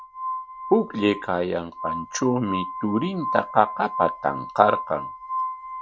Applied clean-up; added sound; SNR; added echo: none; Glass; 7 dB; none.